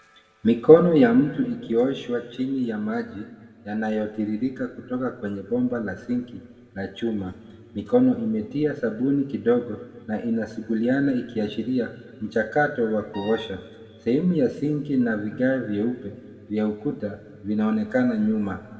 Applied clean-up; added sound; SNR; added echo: none; Wind instrument, woodwind instrument; 18 dB; reverberation time 1.7 s.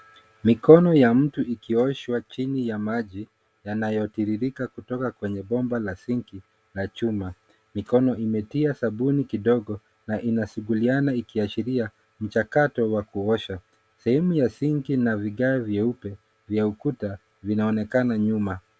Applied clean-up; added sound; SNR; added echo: none; none; none; none.